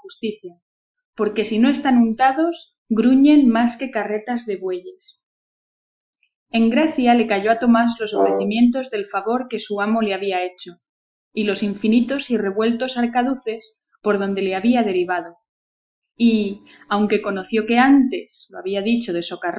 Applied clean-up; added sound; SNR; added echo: classical method Wiener filter.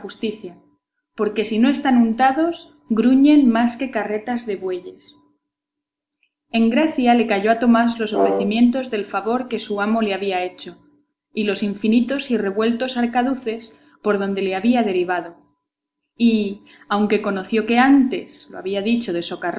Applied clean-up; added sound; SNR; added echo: none; Brass instrument; 3 dB; none.